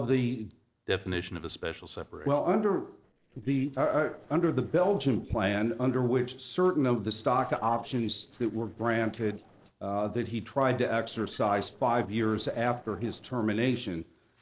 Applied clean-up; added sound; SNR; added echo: neural separator model SepFormer DNS4.